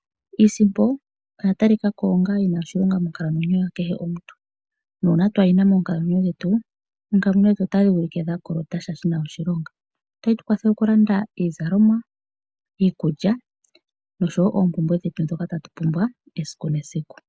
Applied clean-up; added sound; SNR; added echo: none; none; none; none.